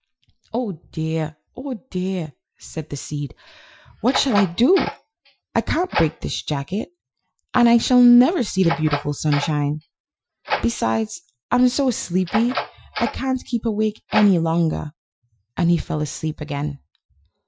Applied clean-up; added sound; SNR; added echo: classical method Wiener filter.